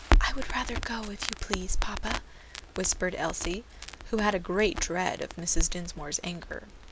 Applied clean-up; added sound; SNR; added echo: none; Crackle; 2 dB; none.